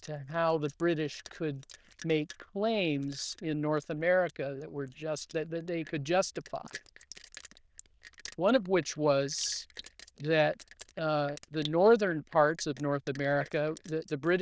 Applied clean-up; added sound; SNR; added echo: neural diffusion model UNIVERSE++.